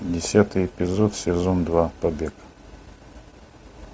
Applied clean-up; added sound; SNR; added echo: none; none; none; none.